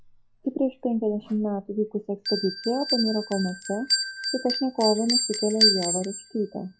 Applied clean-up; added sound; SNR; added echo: classical method log-MMSE.